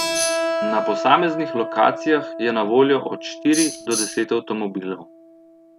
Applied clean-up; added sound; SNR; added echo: none; Tambourine + Keyboard (musical); 6 dB; none.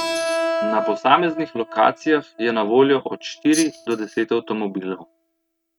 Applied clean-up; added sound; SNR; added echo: neural mask model RNNoise.